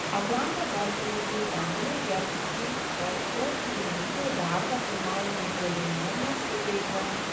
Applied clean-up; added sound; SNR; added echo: none; Stream / Liquid; -2 dB; reverberation time 0.6 s.